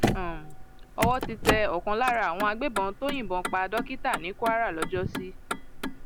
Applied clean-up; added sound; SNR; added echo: none; Motor vehicle (road); 3 dB; none.